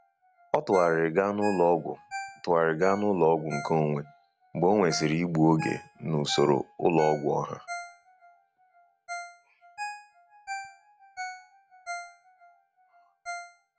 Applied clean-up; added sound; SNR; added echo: none; Ringtone; 14 dB; none.